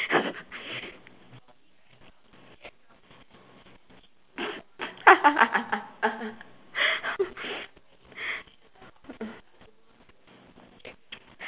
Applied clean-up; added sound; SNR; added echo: none; none; none; none.